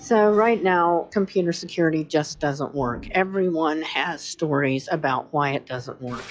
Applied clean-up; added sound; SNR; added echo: classical method log-MMSE.